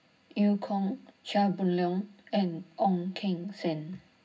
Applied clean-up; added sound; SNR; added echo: none; none; none; reverberation time 0.4 s.